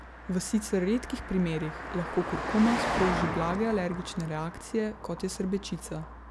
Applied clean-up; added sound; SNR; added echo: none; Car passing by; 6 dB; none.